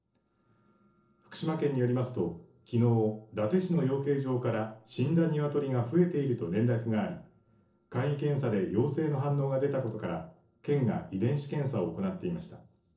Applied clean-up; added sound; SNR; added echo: neural separator model SepFormer DNS4.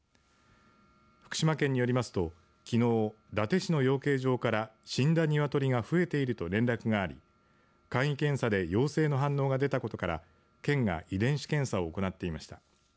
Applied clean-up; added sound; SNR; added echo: none; none; none; none.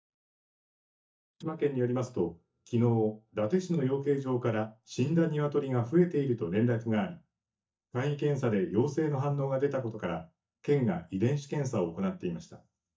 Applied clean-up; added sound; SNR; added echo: neural mask model DeepFilterNet 3.